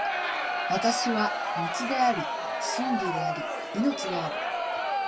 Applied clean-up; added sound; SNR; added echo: none; Crowd; -1 dB; reverberation time 0.1 s.